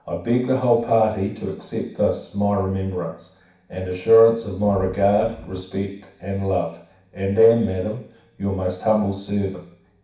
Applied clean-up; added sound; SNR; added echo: none; Wind; 16 dB; reverberation time 0.6 s.